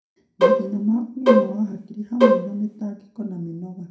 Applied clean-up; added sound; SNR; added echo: none; Bowed string instrument; -5 dB; reverberation time 0.4 s.